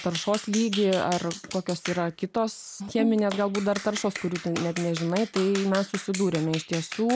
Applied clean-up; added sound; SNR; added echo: none; Bowed string instrument + Clapping; 11 dB; none.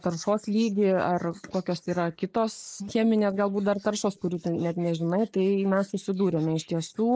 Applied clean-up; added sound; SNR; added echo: neural mask model Resemble Enhance denoiser.